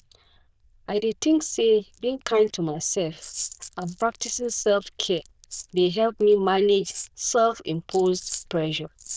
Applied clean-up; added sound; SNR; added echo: neural diffusion model UNIVERSE++.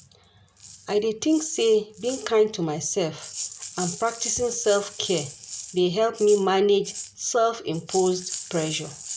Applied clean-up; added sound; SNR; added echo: none; Rattle (instrument); 13 dB; none.